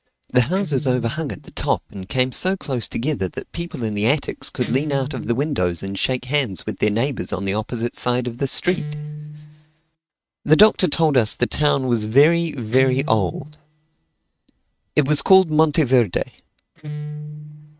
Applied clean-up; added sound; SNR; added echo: neural mask model RNNoise.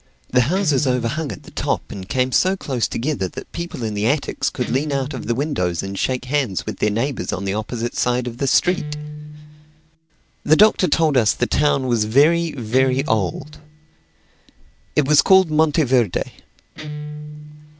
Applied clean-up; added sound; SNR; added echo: none; Guitar; 14 dB; none.